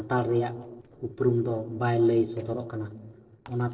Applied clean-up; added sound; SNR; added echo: neural separator model SepFormer DNS4.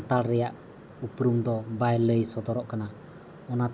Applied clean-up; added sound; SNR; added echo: none; none; none; none.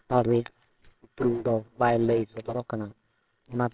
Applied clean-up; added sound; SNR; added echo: neural separator model SepFormer WHAMR!.